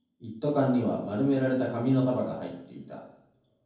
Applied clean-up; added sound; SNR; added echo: none; none; none; reverberation time 0.9 s.